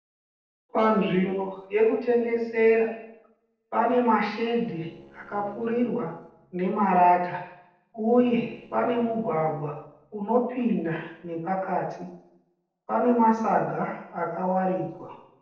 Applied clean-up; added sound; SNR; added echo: neural separator model SepFormer DNS4.